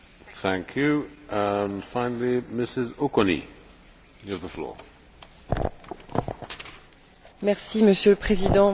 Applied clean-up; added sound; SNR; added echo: none; none; none; none.